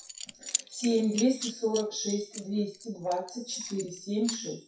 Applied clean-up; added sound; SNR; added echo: classical method WPE with log-MMSE.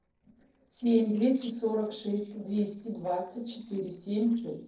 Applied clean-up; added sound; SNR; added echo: neural separator model SepFormer DNS4.